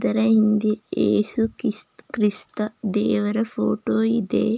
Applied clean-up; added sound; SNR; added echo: none; none; none; none.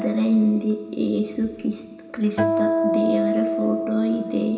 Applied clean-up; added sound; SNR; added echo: none; Acoustic guitar; 2 dB; reverberation time 1.3 s.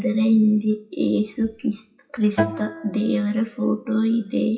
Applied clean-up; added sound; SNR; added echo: classical method WPE with log-MMSE.